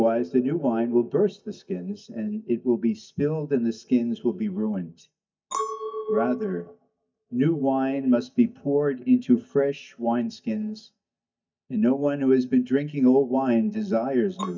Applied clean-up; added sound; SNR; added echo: neural mask model DeepFilterNet 3.